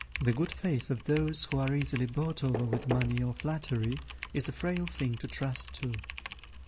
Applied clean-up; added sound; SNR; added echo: none; Typing + Knock / Wood; 10 dB; none.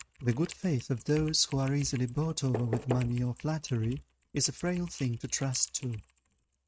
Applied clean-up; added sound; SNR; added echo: neural mask model RNNoise.